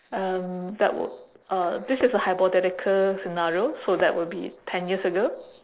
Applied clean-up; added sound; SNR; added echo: neural separator model SepFormer DNS4.